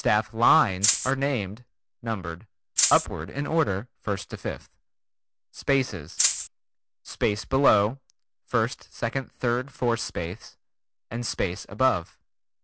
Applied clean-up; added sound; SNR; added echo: none; Rattle (instrument); -3 dB; none.